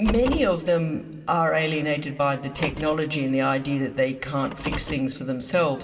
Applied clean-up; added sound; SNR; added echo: none; Car; 12 dB; reverberation time 1.7 s.